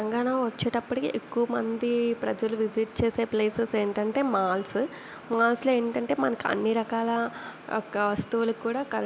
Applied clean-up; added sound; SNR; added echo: none; none; none; none.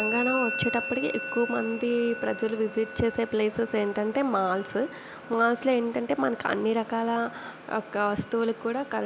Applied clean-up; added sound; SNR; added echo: none; Musical instrument; 11 dB; none.